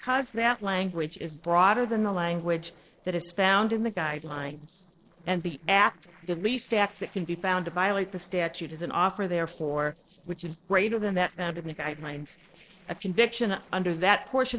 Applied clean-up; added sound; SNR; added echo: neural separator model SepFormer DNS4.